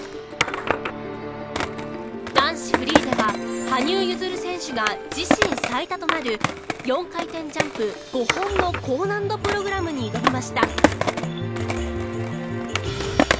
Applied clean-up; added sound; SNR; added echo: none; Skateboard; 0 dB; none.